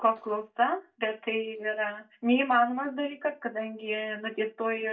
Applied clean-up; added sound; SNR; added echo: neural mask model DeepFilterNet 3.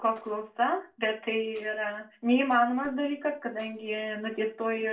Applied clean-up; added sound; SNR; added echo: neural separator model SepFormer DNS4.